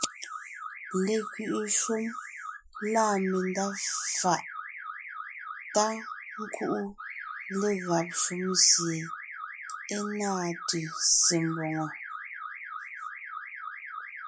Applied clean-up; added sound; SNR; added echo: classical method Wiener filter.